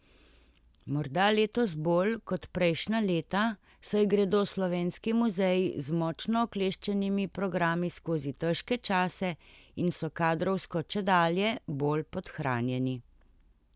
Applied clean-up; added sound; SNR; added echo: none; none; none; none.